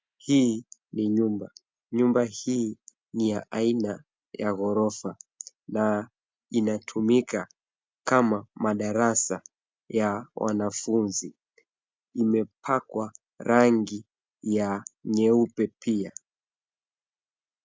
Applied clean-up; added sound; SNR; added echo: none; none; none; none.